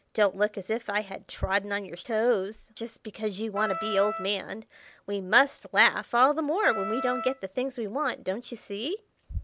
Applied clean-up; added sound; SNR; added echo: none; Wind instrument, woodwind instrument; 8 dB; none.